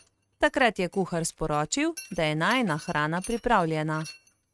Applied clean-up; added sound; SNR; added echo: neural mask model RNNoise.